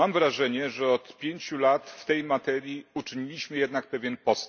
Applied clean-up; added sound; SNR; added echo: none; none; none; none.